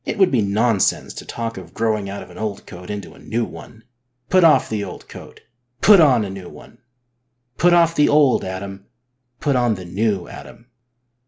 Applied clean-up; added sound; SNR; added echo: none; none; none; none.